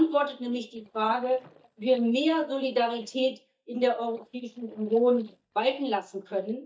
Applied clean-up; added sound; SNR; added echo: neural mask model DeepFilterNet 3.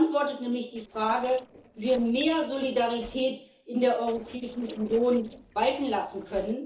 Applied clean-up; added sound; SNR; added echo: neural separator model SepFormer DNS4.